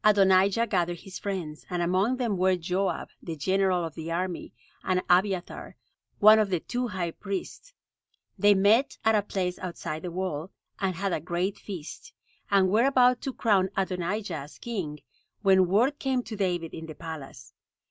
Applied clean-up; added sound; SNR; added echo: none; none; none; none.